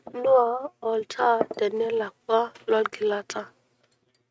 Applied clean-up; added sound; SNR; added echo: neural mask model RNNoise.